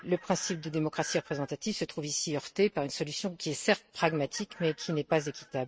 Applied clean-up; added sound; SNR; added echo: neural mask model RNNoise.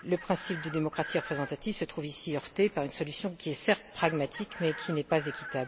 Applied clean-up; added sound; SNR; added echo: none; Chicken, rooster; 14 dB; none.